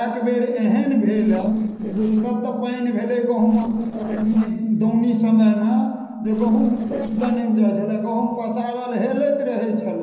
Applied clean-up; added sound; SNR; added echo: neural separator model SepFormer DNS4.